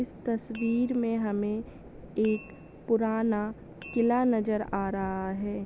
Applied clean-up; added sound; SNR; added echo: none; Tap; 19 dB; none.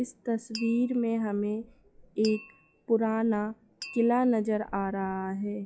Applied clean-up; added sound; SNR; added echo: classical method log-MMSE.